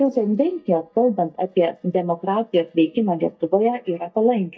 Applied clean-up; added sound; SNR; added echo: neural mask model DeepFilterNet 3.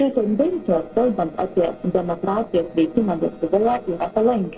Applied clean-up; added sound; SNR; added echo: neural separator model SepFormer DNS4.